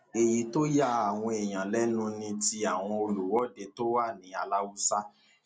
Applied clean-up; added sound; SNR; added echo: none; none; none; none.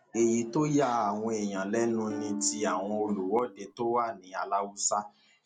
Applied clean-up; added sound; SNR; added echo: none; Electric guitar / Strum; 11 dB; none.